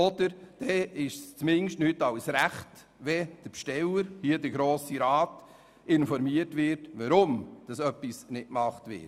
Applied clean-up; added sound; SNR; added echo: none; none; none; none.